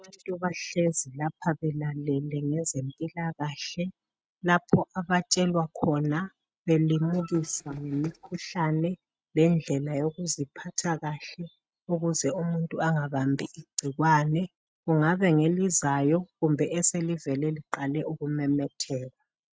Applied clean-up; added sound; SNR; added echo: neural mask model RNNoise.